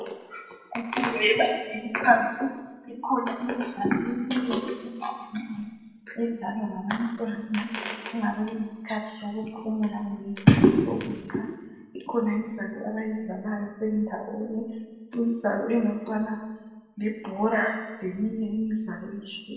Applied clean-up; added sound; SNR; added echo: none; none; none; reverberation time 1.2 s.